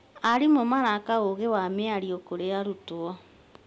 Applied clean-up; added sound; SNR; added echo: none; none; none; none.